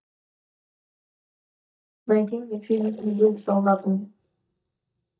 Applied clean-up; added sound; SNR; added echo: neural mask model DeepFilterNet 3.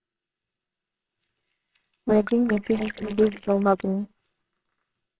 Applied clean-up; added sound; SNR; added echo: neural separator model SepFormer WHAMR!.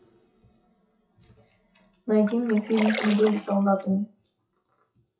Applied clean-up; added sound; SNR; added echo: classical method WPE with log-MMSE.